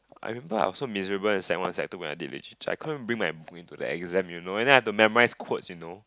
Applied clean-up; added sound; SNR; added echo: none; none; none; none.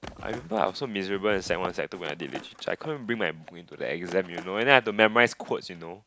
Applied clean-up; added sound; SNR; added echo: none; Snare drum / Drum kit + Skateboard; 19 dB; none.